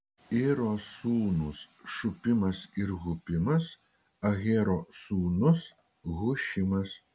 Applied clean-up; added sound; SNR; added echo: none; none; none; none.